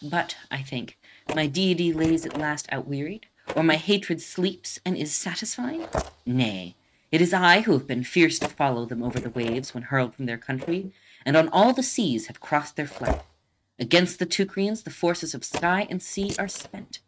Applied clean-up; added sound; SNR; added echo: neural mask model RNNoise.